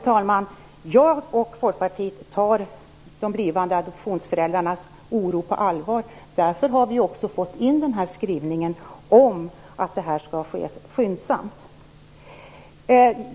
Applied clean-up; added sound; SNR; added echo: none; none; none; none.